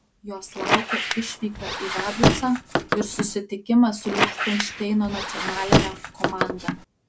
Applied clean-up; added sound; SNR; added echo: none; Squeak; -2 dB; none.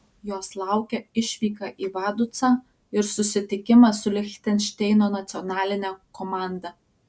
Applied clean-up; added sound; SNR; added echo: none; none; none; none.